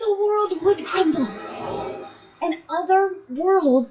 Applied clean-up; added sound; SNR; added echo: classical method WPE with log-MMSE.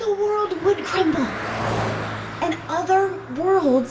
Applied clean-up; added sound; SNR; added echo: none; Car passing by; 8 dB; reverberation time 0.3 s.